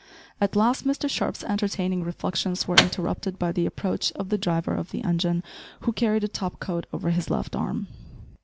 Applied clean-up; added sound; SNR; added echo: none; Microwave oven; 1 dB; none.